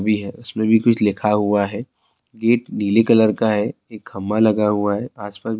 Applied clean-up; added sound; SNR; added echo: none; none; none; none.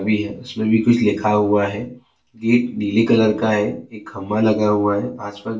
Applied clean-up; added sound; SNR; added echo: none; none; none; reverberation time 0.3 s.